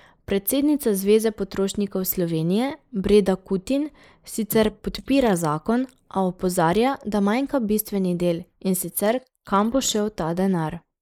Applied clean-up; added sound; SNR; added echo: neural mask model Resemble Enhance denoiser.